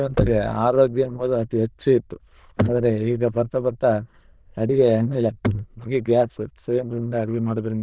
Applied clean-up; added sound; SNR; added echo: neural diffusion model UNIVERSE++.